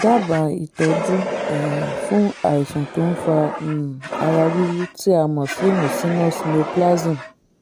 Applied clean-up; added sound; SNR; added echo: none; Fire; 7 dB; none.